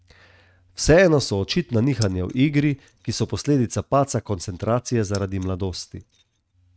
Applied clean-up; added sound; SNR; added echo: neural mask model RNNoise.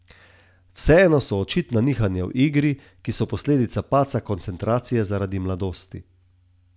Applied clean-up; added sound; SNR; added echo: none; none; none; none.